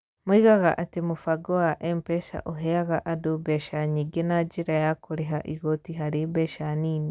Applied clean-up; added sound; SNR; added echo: none; none; none; none.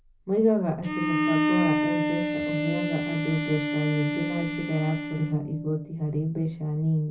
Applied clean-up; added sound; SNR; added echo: none; Bowed string instrument; 1 dB; reverberation time 0.4 s.